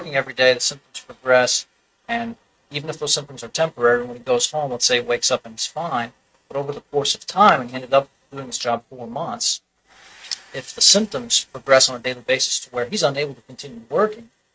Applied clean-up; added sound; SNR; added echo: neural mask model RNNoise.